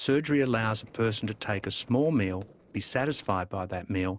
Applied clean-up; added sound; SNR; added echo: neural separator model SepFormer DNS4.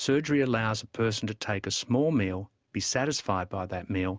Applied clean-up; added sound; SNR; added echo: none; none; none; none.